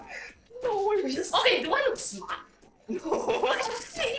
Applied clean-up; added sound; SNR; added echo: neural separator model SepFormer DNS4.